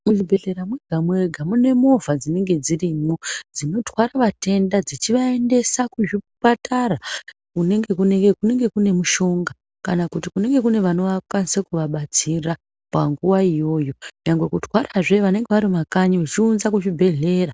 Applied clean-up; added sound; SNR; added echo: none; none; none; none.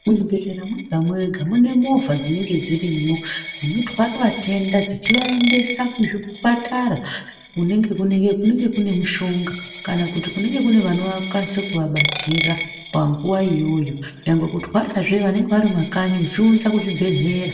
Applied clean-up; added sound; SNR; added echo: none; Coin (dropping); 10 dB; reverberation time 0.6 s.